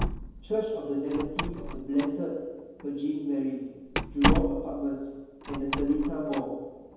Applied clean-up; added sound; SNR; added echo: none; Slam; 3 dB; reverberation time 1.2 s.